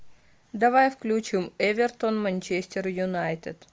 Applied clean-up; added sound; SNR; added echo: none; none; none; none.